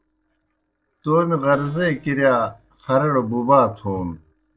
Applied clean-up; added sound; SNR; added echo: neural separator model SepFormer DNS4.